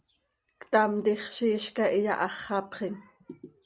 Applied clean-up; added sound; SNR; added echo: none; none; none; none.